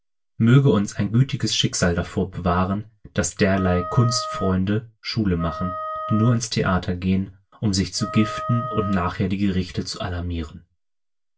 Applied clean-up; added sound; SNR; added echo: none; Wind instrument, woodwind instrument; 9 dB; reverberation time 0.2 s.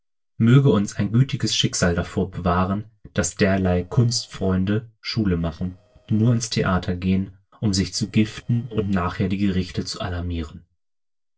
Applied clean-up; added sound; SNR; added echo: neural separator model SepFormer DNS4.